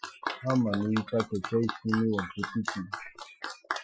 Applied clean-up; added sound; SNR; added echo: classical method Wiener filter.